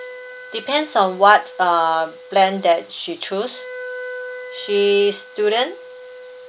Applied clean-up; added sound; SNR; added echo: none; Wind instrument, woodwind instrument; 16 dB; none.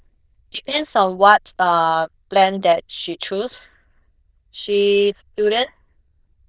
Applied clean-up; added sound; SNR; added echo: neural diffusion model UNIVERSE++.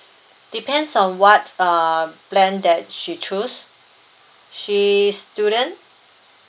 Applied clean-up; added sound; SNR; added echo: none; none; none; none.